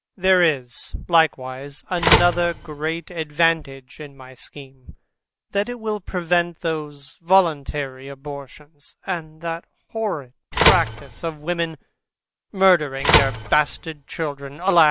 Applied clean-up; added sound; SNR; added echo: none; Telephone; -1 dB; none.